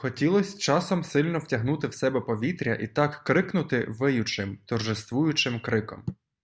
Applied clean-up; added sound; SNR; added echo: none; none; none; none.